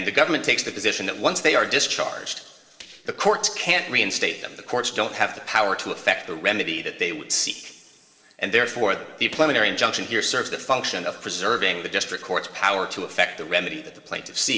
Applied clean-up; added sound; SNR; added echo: neural separator model SepFormer DNS4.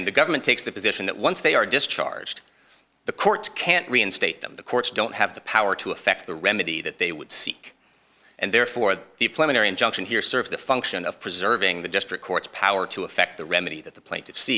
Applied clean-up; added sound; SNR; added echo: none; none; none; none.